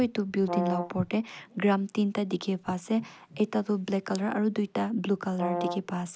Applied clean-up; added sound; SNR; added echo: none; Brass instrument; 4 dB; none.